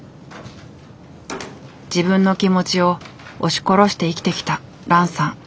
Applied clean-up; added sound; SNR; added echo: none; none; none; none.